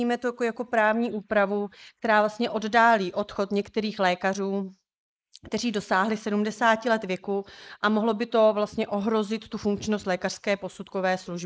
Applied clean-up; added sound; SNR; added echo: neural mask model Resemble Enhance denoiser.